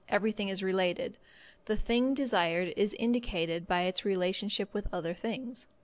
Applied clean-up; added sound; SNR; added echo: none; none; none; none.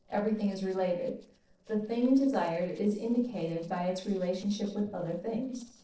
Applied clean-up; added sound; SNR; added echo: neural separator model SepFormer DNS4.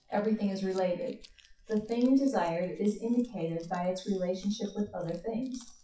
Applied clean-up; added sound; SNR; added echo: classical method WPE with log-MMSE.